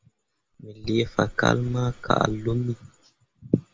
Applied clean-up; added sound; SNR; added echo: none; Knock; 15 dB; none.